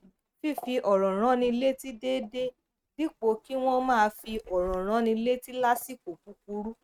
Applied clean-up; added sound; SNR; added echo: neural mask model RNNoise.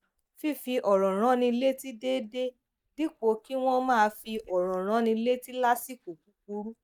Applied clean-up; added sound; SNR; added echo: neural mask model DeepFilterNet 3.